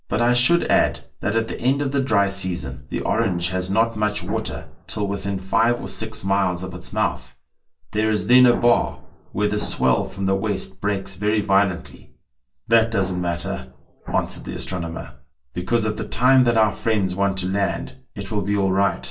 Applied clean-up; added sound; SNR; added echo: none; Explosion; 15 dB; reverberation time 0.3 s.